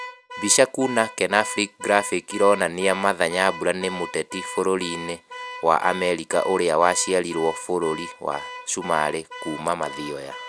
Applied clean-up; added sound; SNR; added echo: none; Alarm / Car; 13 dB; none.